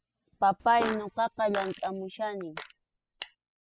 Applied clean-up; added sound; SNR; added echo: classical method spectral subtraction.